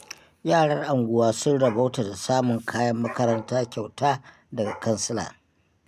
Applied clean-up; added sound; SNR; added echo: none; Dog; 20 dB; none.